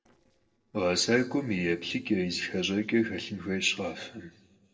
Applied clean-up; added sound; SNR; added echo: neural separator model SepFormer DNS4.